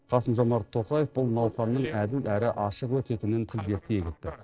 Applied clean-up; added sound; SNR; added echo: neural separator model SepFormer DNS4.